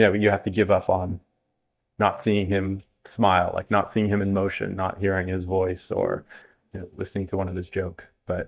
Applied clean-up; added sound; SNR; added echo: neural mask model DeepFilterNet 3.